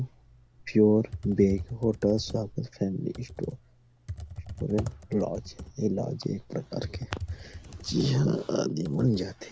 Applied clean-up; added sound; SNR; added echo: none; Computer keyboard; 13 dB; none.